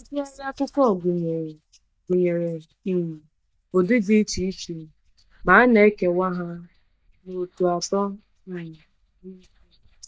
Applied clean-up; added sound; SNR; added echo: neural mask model DeepFilterNet 3.